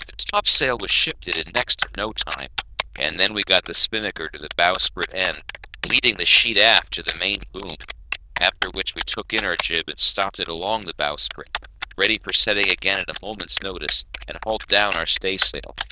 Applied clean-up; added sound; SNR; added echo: neural diffusion model UNIVERSE++.